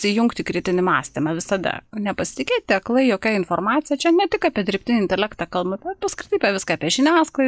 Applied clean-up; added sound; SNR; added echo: none; none; none; none.